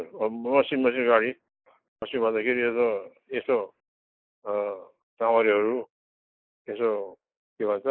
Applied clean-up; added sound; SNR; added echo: neural mask model Resemble Enhance denoiser.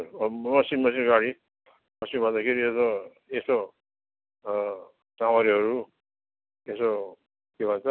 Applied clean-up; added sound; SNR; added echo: none; none; none; none.